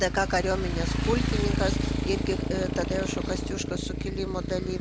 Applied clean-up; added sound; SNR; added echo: none; Motorcycle; -2 dB; none.